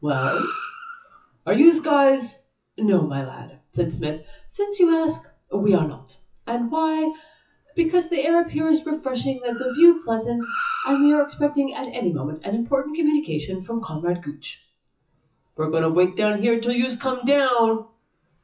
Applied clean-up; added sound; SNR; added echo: classical method WPE with log-MMSE.